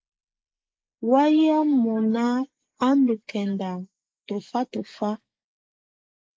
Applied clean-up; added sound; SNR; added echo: neural mask model Resemble Enhance denoiser.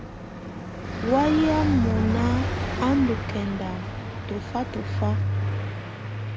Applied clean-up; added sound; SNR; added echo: none; Car passing by; 1 dB; none.